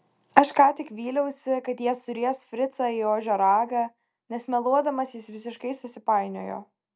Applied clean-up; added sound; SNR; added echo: none; none; none; none.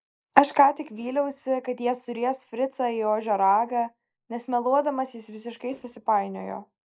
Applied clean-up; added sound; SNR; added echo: neural mask model Resemble Enhance denoiser.